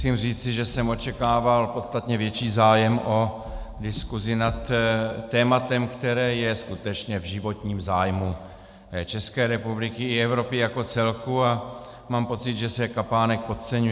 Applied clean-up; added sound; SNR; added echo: none; none; none; none.